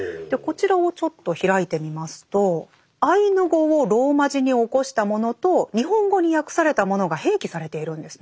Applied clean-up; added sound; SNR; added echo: none; none; none; none.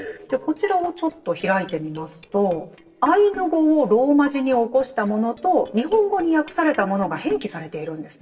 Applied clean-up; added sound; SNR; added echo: neural separator model SepFormer DNS4.